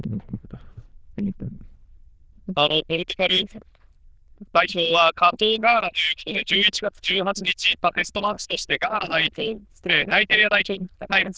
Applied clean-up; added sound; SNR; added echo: neural diffusion model UNIVERSE++.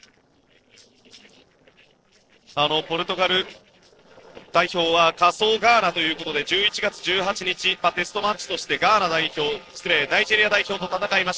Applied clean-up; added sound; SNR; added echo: neural separator model SepFormer DNS4.